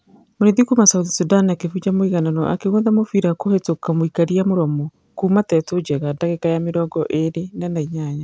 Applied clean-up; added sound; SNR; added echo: none; none; none; none.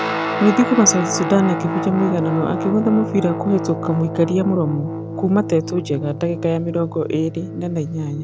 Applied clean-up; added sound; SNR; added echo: none; Guitar; 6 dB; none.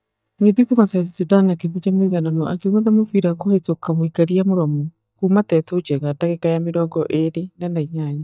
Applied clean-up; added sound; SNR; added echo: neural mask model DeepFilterNet 3.